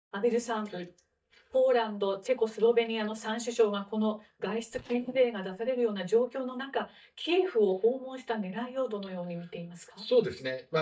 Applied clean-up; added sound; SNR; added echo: neural mask model DeepFilterNet 3.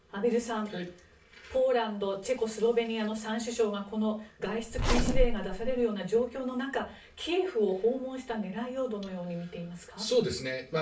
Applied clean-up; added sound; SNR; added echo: none; Zipper (clothing); -3 dB; reverberation time 0.3 s.